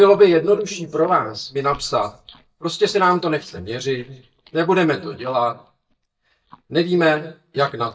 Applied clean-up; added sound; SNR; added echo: neural mask model DeepFilterNet 3.